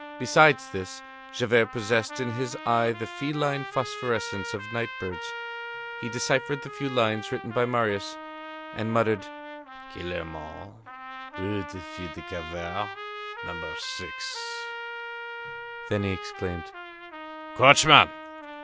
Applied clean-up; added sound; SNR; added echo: none; Trumpet; 10 dB; none.